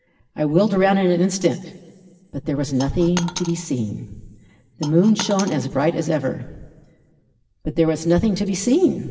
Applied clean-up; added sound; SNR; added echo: none; Coin (dropping); 13 dB; reverberation time 1.3 s.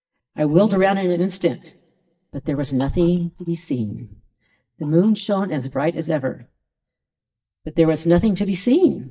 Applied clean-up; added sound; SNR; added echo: neural mask model DeepFilterNet 3.